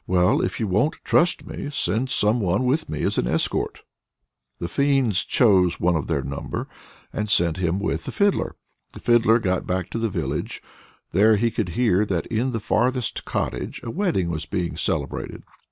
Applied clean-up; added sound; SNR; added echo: none; none; none; none.